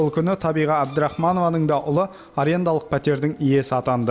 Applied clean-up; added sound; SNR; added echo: none; none; none; none.